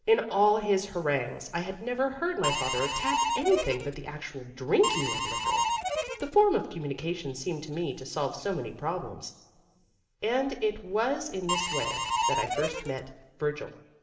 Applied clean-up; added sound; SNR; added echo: none; Harmonica; 0 dB; reverberation time 2.1 s.